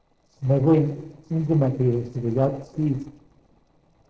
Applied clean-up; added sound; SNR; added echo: neural separator model SepFormer DNS4.